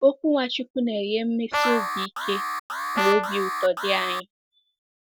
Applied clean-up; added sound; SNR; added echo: none; Alarm + Brass instrument; 2 dB; none.